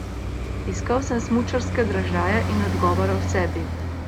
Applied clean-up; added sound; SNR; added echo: none; Traffic noise, roadway noise; 0 dB; none.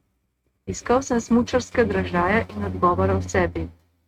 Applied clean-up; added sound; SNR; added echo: neural mask model RNNoise.